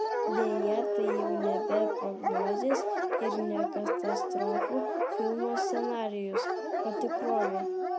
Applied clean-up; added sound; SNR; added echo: none; Dog; -3 dB; none.